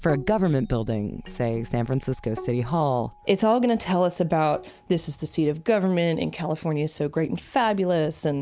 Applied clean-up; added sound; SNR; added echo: none; none; none; none.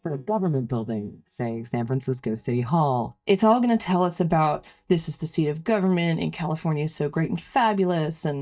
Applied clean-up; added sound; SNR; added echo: neural mask model DeepFilterNet 3.